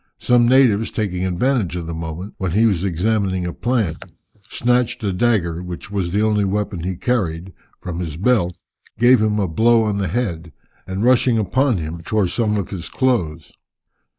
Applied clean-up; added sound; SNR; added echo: neural mask model Resemble Enhance denoiser.